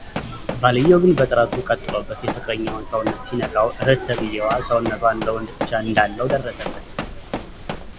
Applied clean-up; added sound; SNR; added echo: none; Run; 10 dB; none.